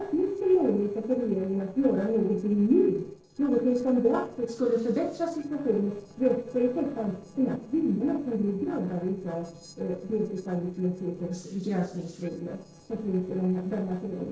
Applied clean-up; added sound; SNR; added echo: neural separator model SepFormer DNS4.